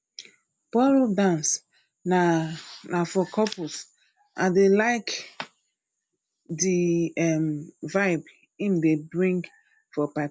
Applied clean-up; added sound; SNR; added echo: none; none; none; none.